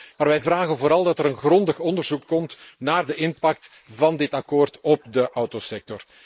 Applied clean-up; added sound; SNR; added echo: neural mask model Resemble Enhance denoiser.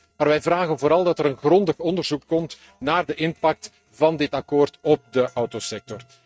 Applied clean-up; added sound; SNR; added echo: neural mask model RNNoise.